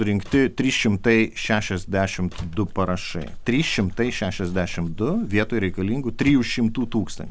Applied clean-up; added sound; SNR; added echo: none; Slam; 19 dB; none.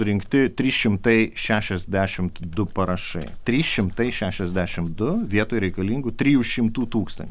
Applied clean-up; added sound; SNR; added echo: none; none; none; none.